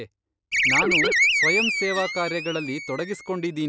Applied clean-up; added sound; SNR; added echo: none; Animal; -5 dB; none.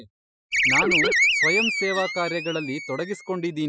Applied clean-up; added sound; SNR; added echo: classical method Wiener filter.